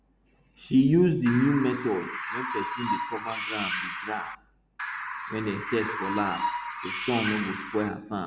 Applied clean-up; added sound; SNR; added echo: none; Bird; 3 dB; none.